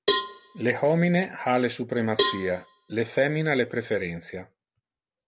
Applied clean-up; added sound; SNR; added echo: none; Cowbell; 3 dB; none.